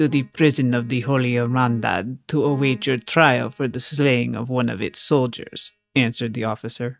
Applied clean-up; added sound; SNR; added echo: neural mask model DeepFilterNet 3.